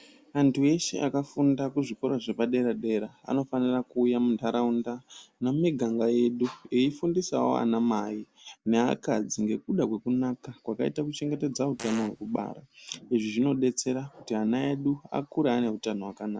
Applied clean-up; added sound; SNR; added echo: none; Fart; 14 dB; none.